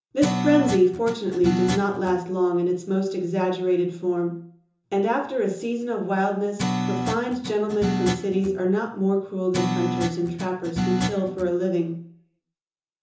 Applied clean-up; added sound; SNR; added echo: none; Guitar; 4 dB; reverberation time 0.6 s.